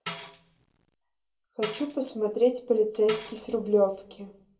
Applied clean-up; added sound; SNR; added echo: none; Tambourine; 16 dB; reverberation time 0.2 s.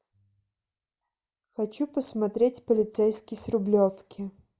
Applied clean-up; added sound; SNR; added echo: none; none; none; none.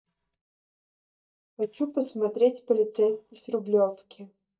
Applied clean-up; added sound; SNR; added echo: neural mask model DeepFilterNet 3.